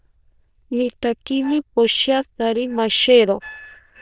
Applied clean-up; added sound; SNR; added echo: neural diffusion model UNIVERSE++.